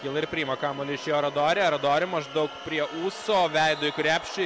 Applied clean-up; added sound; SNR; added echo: none; none; none; none.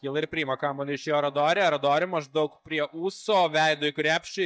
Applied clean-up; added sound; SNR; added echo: neural mask model DeepFilterNet 3.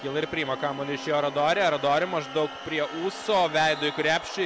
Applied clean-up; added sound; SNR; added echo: none; Bowed string instrument; 18 dB; none.